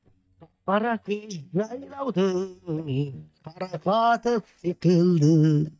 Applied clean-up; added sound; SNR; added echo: neural mask model DeepFilterNet 3.